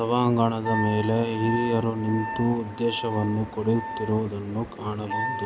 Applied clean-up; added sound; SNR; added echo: none; Wind instrument, woodwind instrument; 9 dB; none.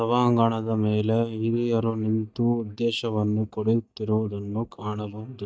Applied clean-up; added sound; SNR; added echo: neural mask model DeepFilterNet 3.